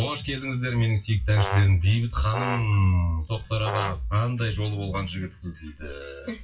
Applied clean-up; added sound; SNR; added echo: classical method WPE with log-MMSE.